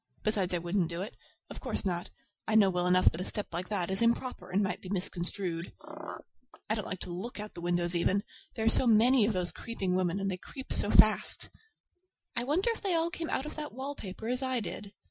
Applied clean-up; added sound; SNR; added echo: classical method Wiener filter.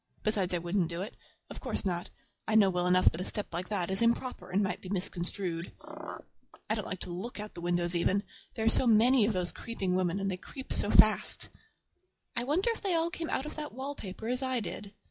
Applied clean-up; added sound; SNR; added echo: classical method log-MMSE.